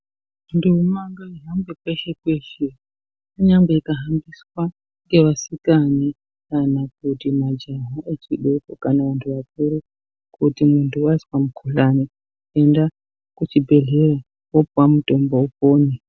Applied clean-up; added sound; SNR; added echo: none; none; none; none.